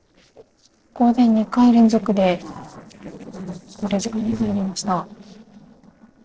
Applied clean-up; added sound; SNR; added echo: neural separator model SepFormer DNS4.